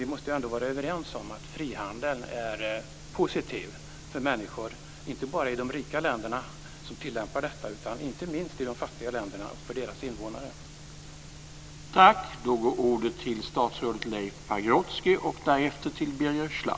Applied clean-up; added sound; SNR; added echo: none; none; none; none.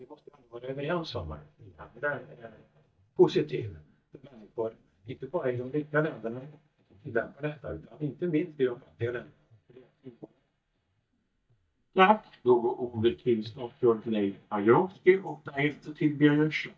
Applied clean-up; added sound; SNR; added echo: neural mask model DeepFilterNet 3.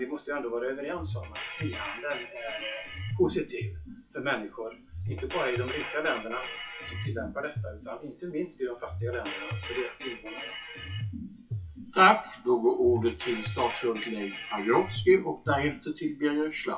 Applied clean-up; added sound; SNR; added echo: classical method WPE with log-MMSE.